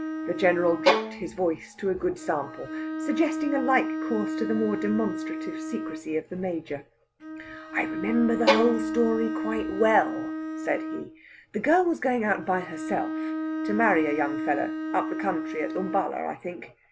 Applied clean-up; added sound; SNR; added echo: none; Bowed string instrument + Bowed string instrument; 3 dB; none.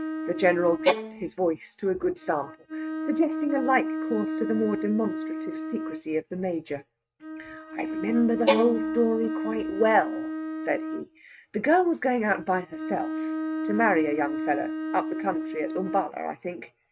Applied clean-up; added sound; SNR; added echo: neural mask model RNNoise.